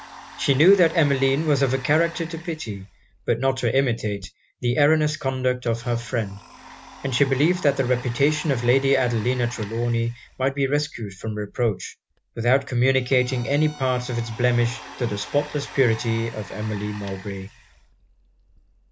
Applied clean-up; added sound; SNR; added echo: none; Domestic sounds, home sounds + Bowed string instrument; 19 dB; none.